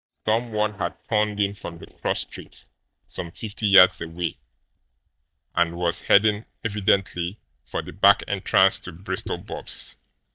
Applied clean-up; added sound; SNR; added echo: neural mask model DeepFilterNet 3.